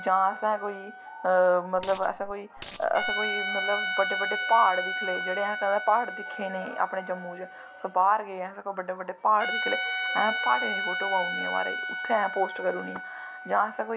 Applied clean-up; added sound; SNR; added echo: none; Trumpet + Coin (dropping); 5 dB; none.